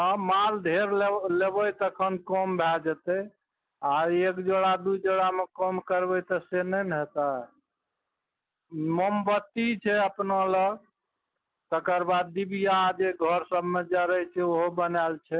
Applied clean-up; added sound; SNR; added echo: none; none; none; none.